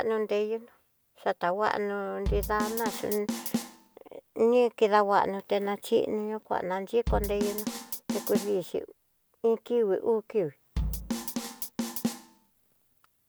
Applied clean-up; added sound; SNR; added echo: none; Drum kit; 5 dB; none.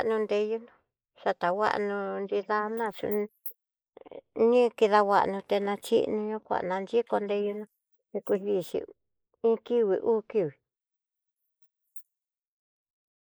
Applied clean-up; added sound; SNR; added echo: neural mask model Resemble Enhance denoiser.